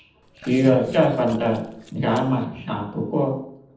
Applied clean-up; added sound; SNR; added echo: neural separator model SepFormer DNS4.